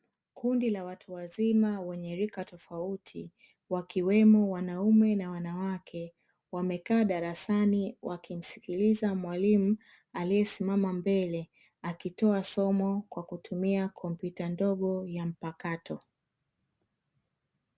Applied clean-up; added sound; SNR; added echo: none; none; none; none.